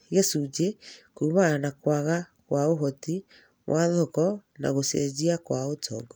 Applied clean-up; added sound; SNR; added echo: none; none; none; none.